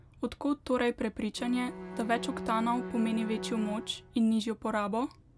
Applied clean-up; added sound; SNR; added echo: none; Bowed string instrument; 11 dB; none.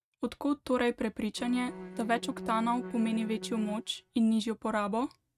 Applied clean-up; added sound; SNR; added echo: neural mask model RNNoise.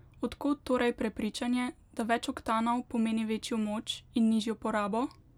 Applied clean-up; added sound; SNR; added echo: none; none; none; none.